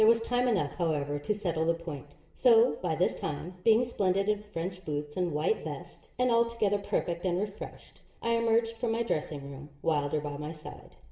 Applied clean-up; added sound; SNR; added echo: none; none; none; reverberation time 0.6 s.